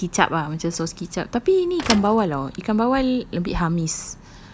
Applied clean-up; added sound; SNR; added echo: none; Thump, thud; 12 dB; none.